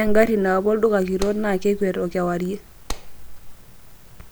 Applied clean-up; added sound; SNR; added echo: none; Clapping; 11 dB; none.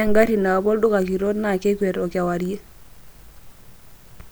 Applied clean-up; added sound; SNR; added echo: none; none; none; none.